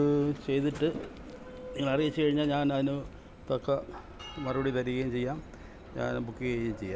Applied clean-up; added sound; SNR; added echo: none; Bell; 15 dB; none.